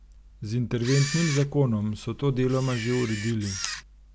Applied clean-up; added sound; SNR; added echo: none; Camera; 10 dB; none.